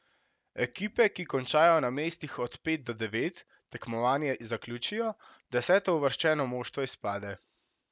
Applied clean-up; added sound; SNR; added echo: none; none; none; none.